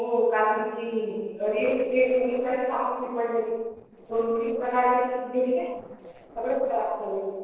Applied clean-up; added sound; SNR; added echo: neural separator model SepFormer DNS4.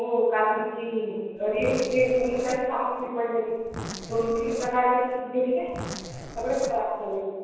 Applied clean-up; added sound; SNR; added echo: none; Zipper (clothing); 12 dB; reverberation time 1.2 s.